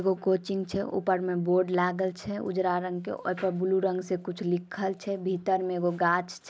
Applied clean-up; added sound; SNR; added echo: none; none; none; none.